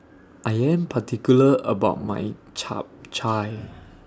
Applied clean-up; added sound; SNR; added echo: none; none; none; none.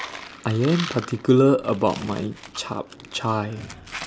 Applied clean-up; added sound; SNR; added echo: none; Coin (dropping); 15 dB; none.